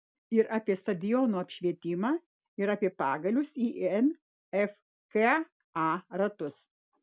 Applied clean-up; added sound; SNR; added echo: none; none; none; none.